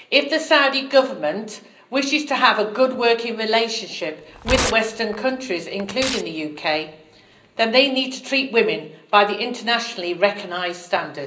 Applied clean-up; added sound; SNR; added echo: none; Tearing; 10 dB; reverberation time 0.5 s.